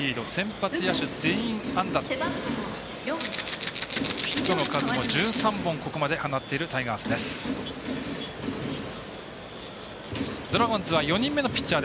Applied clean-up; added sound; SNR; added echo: none; Rattle (instrument); 7 dB; none.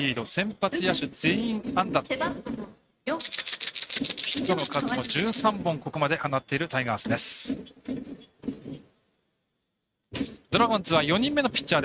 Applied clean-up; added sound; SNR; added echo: neural mask model RNNoise.